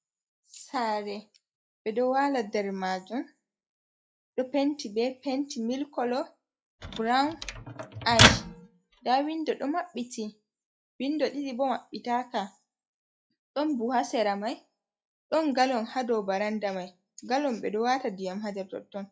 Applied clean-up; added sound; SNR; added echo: classical method log-MMSE.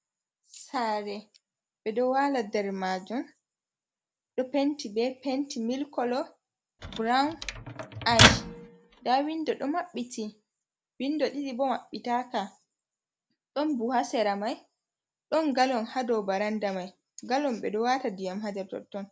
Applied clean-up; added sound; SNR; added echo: none; Microwave oven; -4 dB; none.